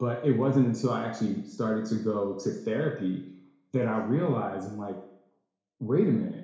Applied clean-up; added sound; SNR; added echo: none; none; none; reverberation time 0.7 s.